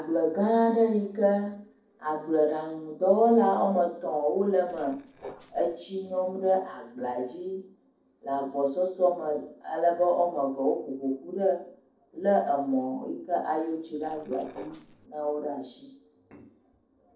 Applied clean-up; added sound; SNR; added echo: neural separator model SepFormer DNS4.